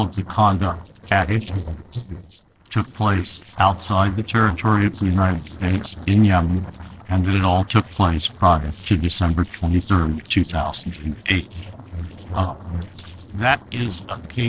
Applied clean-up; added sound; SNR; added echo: neural separator model SepFormer DNS4.